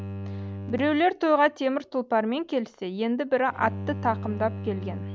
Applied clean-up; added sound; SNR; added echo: none; Bowed string instrument; 10 dB; none.